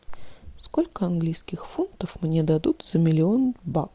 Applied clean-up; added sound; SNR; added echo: none; none; none; none.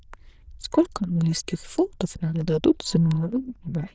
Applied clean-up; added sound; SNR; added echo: neural diffusion model UNIVERSE++.